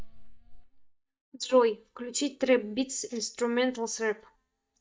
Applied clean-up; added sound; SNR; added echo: neural mask model DeepFilterNet 3.